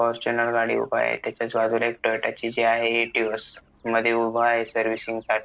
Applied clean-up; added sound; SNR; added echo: neural separator model SepFormer DNS4.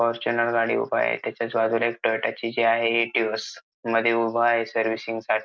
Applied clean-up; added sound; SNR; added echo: none; none; none; none.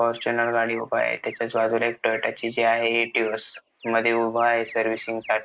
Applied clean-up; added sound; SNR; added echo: neural mask model Resemble Enhance denoiser.